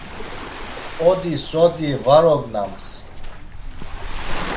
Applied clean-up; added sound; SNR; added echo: none; Waves, surf; 8 dB; none.